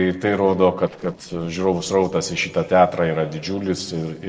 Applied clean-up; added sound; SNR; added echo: neural separator model SepFormer DNS4.